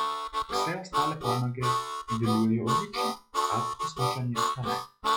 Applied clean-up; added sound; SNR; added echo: classical method log-MMSE.